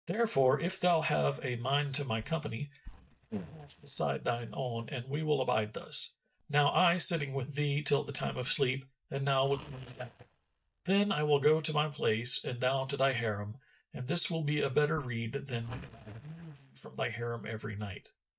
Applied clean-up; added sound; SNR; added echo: neural mask model DeepFilterNet 3.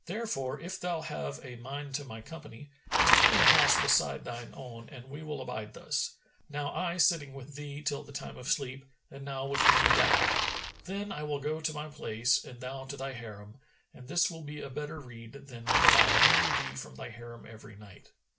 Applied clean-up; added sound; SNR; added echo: none; Bicycle; -3 dB; none.